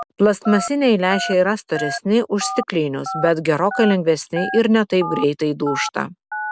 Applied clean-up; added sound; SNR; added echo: none; Telephone; 11 dB; none.